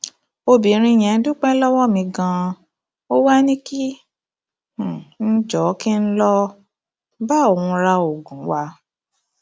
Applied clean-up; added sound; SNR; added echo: none; none; none; none.